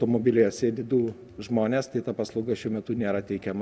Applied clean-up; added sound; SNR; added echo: none; none; none; none.